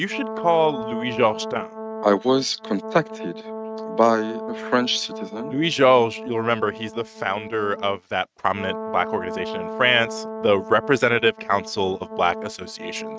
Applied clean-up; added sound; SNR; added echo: neural mask model RNNoise.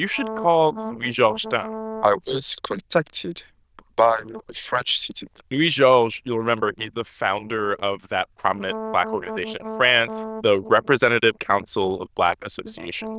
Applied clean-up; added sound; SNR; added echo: neural diffusion model UNIVERSE++.